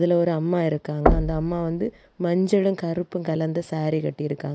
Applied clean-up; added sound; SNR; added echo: none; Knock; 3 dB; none.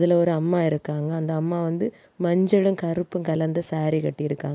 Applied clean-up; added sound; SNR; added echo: none; none; none; none.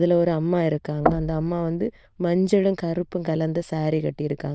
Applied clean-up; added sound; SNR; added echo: neural diffusion model UNIVERSE++.